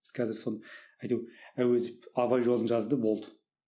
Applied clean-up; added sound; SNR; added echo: none; none; none; none.